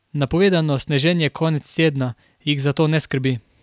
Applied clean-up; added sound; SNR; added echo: none; none; none; none.